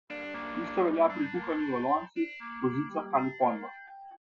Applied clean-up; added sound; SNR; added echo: classical method Wiener filter.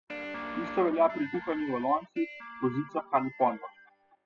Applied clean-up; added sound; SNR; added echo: classical method spectral subtraction.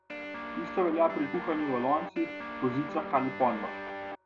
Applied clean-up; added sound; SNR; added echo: none; Guitar; 8 dB; none.